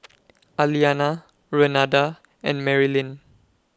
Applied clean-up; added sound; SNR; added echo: none; none; none; none.